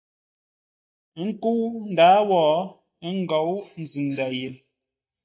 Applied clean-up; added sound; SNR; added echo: neural mask model DeepFilterNet 3.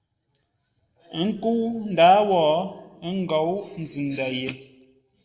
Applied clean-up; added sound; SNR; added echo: neural separator model SepFormer DNS4.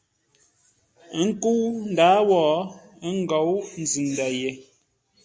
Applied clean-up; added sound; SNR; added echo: none; none; none; none.